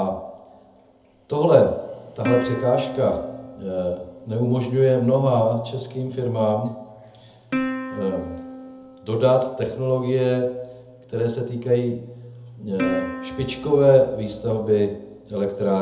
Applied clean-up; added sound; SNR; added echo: none; Plucked string instrument; 12 dB; reverberation time 0.7 s.